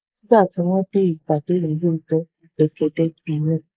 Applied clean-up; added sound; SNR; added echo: neural mask model Resemble Enhance denoiser.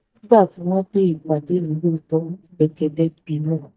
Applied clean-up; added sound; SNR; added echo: neural mask model DeepFilterNet 3.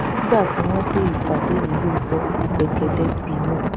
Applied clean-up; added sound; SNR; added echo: none; Thunder; -2 dB; none.